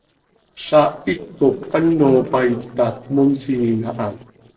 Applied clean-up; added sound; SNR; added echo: neural separator model SepFormer DNS4.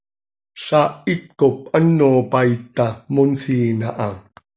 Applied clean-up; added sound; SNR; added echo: none; none; none; none.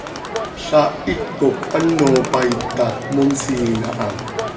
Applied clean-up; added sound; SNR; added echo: none; Crowd; 8 dB; reverberation time 2.0 s.